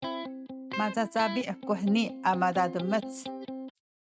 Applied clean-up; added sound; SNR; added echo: neural mask model RNNoise.